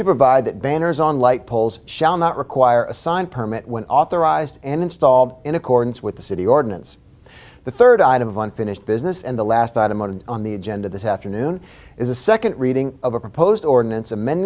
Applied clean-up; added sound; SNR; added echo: none; none; none; none.